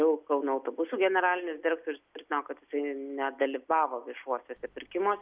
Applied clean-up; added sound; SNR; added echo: none; none; none; none.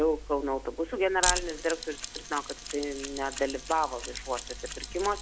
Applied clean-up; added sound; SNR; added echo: none; Mechanisms; 6 dB; none.